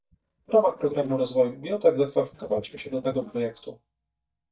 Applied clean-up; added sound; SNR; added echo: neural mask model DeepFilterNet 3.